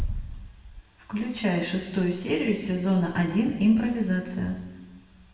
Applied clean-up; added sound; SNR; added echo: none; none; none; reverberation time 1.2 s.